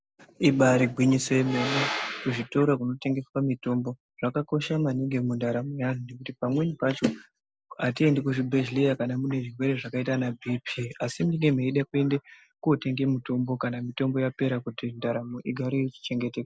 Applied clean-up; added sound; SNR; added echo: none; none; none; none.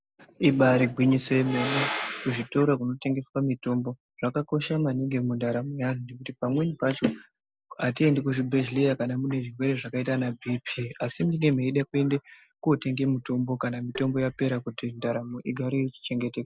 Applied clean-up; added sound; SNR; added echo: none; Tap; 17 dB; none.